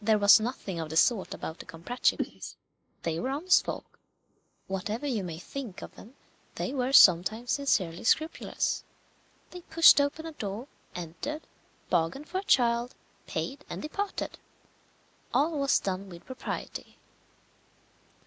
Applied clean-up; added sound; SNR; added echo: neural mask model Resemble Enhance denoiser.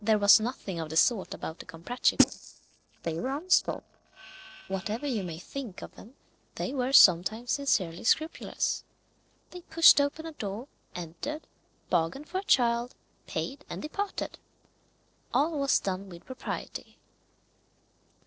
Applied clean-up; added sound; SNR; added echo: neural separator model SepFormer DNS4.